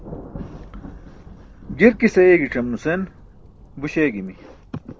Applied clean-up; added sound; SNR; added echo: none; Thunder; 17 dB; none.